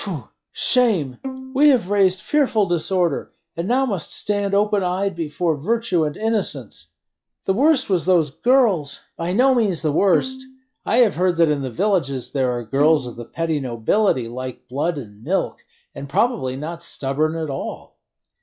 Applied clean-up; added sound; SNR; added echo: classical method log-MMSE.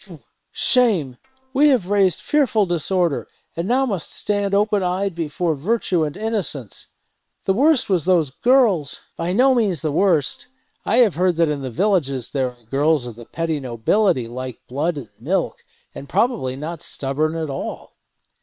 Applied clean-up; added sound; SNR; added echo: neural separator model SepFormer WHAM!.